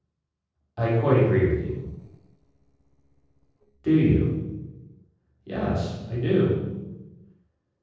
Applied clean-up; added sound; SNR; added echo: neural separator model SepFormer DNS4.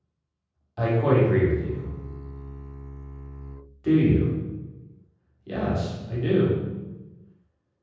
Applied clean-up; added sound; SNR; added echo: none; Bowed string instrument; 13 dB; reverberation time 1.3 s.